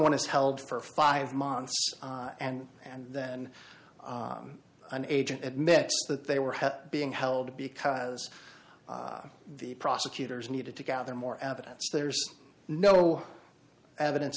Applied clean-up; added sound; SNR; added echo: none; none; none; none.